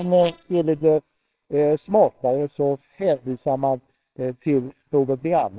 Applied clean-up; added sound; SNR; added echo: neural separator model SepFormer WHAMR!.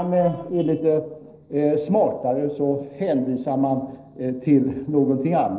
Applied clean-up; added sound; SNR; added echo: neural separator model SepFormer DNS4.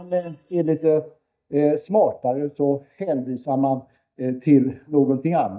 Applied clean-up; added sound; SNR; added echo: neural mask model DeepFilterNet 3.